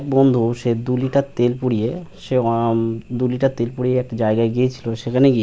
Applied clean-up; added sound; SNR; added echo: none; none; none; none.